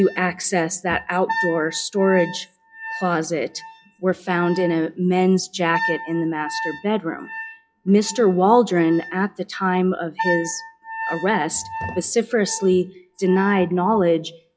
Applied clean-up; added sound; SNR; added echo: classical method WPE with log-MMSE.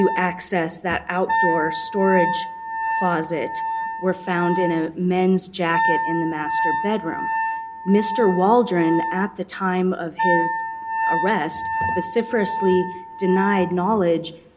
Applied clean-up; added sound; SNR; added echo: none; Wind instrument, woodwind instrument; 4 dB; reverberation time 0.3 s.